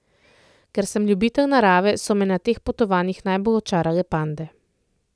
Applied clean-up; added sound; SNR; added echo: none; none; none; none.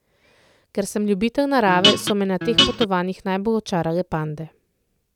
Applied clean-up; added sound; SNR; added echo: none; Guitar; -3 dB; none.